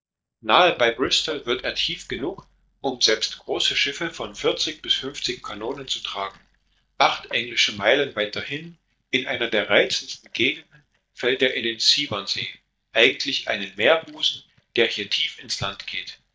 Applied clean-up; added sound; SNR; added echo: neural mask model DeepFilterNet 3.